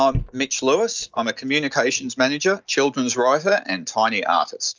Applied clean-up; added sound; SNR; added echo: neural mask model DeepFilterNet 3.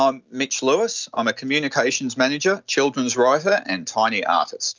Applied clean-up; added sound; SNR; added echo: none; none; none; none.